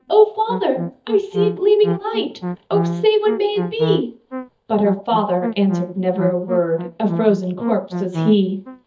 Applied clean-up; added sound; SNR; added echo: neural mask model DeepFilterNet 3.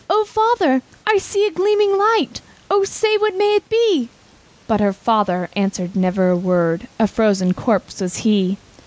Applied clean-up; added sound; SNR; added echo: none; none; none; none.